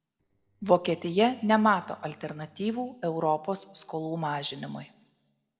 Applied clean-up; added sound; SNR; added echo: neural separator model SepFormer DNS4.